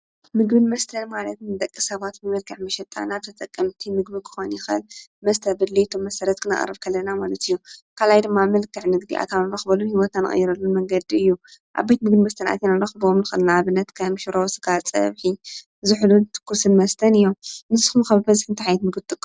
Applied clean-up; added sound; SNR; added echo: none; none; none; none.